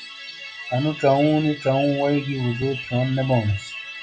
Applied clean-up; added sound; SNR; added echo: classical method WPE with log-MMSE.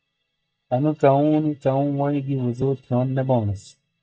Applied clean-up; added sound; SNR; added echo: neural mask model DeepFilterNet 3.